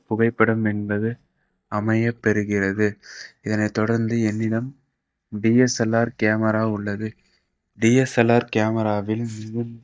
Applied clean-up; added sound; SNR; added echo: neural mask model DeepFilterNet 3.